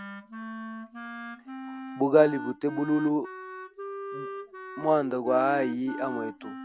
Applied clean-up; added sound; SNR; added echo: none; Wind instrument, woodwind instrument; 9 dB; none.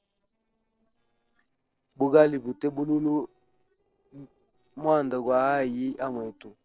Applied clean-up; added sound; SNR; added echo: neural separator model SepFormer DNS4.